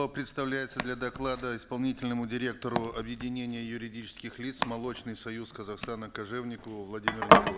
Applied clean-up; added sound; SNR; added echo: none; Domestic sounds, home sounds; -2 dB; none.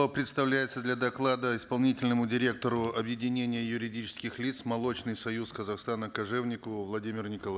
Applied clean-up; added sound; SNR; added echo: none; none; none; none.